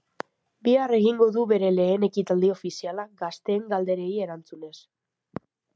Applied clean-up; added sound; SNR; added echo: none; none; none; none.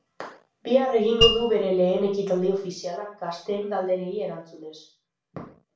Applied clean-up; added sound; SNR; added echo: none; Mallet percussion; 0 dB; reverberation time 0.4 s.